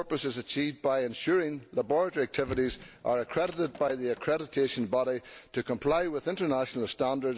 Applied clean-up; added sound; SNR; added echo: none; Door; 19 dB; none.